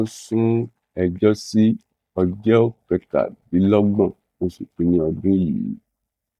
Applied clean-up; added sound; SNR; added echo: neural mask model DeepFilterNet 3.